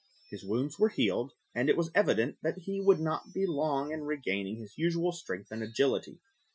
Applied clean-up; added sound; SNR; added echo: classical method Wiener filter.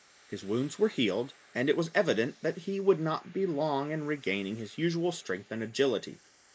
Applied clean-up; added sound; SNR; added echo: neural mask model Resemble Enhance denoiser.